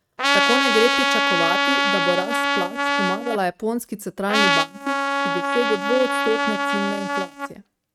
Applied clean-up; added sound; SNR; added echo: neural mask model RNNoise.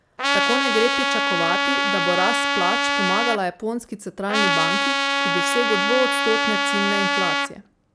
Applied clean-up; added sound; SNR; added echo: none; Trumpet; -4 dB; none.